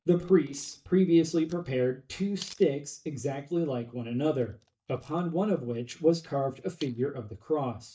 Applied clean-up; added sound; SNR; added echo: neural mask model DeepFilterNet 3.